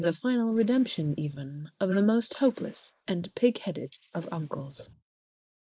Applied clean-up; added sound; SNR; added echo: neural mask model Resemble Enhance denoiser.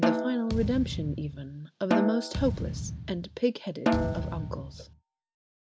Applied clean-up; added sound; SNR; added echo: none; Snare drum + Thump, thud; 0 dB; none.